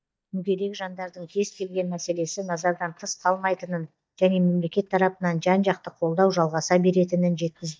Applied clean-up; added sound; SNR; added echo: neural mask model DeepFilterNet 3.